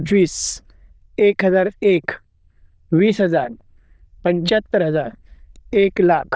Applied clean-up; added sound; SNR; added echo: neural diffusion model UNIVERSE++.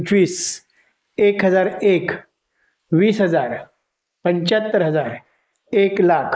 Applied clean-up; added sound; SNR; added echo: neural mask model Resemble Enhance denoiser.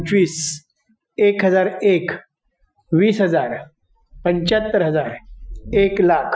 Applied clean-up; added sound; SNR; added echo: classical method Wiener filter.